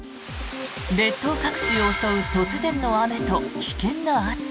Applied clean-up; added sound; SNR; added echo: none; none; none; none.